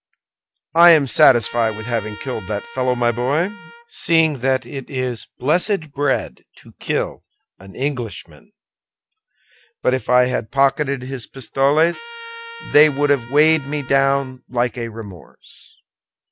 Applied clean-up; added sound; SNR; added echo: none; Trumpet; 17 dB; none.